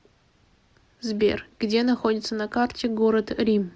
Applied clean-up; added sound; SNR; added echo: none; none; none; none.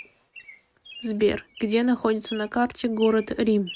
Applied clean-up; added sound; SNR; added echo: neural mask model RNNoise.